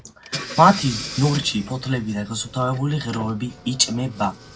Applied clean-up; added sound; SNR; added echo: none; Engine / Car; 13 dB; reverberation time 0.4 s.